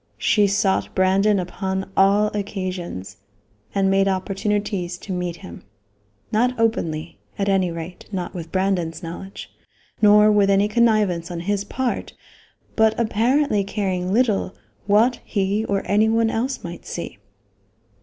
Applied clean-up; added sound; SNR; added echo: none; none; none; none.